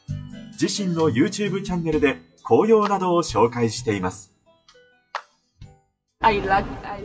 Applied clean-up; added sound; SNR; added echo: classical method WPE with log-MMSE.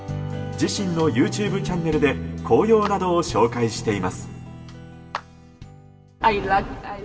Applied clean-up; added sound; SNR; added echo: none; Clapping; 18 dB; reverberation time 1.3 s.